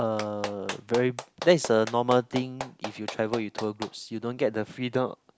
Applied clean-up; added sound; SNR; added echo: none; Clapping; 12 dB; none.